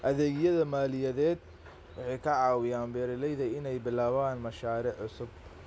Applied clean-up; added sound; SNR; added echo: none; none; none; none.